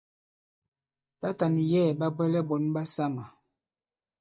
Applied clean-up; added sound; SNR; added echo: neural mask model DeepFilterNet 3.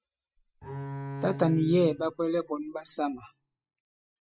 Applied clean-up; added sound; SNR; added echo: classical method spectral subtraction.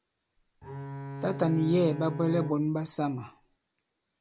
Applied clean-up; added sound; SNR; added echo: none; Bowed string instrument; 9 dB; none.